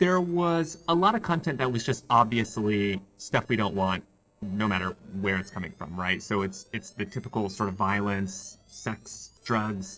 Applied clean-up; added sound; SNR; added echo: neural separator model SepFormer DNS4.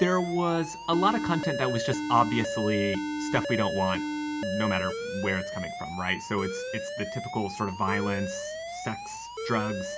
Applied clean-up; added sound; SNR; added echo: none; Alarm; 4 dB; reverberation time 0.3 s.